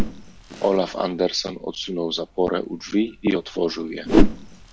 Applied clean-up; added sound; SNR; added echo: none; Whoosh, swoosh, swish; -1 dB; none.